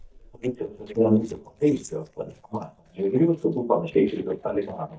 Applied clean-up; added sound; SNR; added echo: neural mask model DeepFilterNet 3.